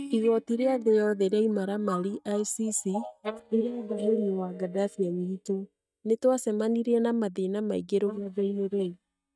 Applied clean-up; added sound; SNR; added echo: neural mask model DeepFilterNet 3.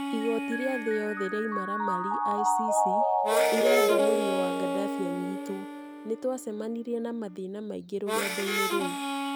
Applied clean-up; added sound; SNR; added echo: none; Harmonica + Mallet percussion; -4 dB; none.